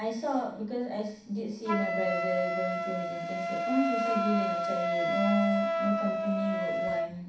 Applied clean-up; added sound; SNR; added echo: none; Wind instrument, woodwind instrument; -1 dB; reverberation time 0.7 s.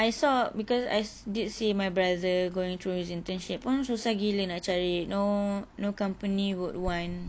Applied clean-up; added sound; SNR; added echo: none; none; none; none.